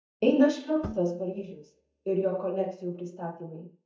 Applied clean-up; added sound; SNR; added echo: neural mask model DeepFilterNet 3.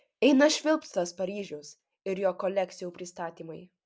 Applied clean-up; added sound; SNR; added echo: none; none; none; none.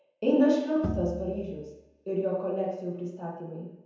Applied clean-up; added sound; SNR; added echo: none; Bowed string instrument; 8 dB; reverberation time 0.9 s.